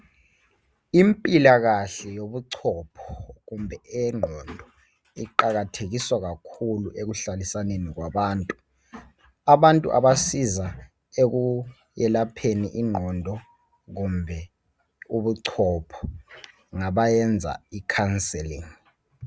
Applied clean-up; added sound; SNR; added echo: none; none; none; none.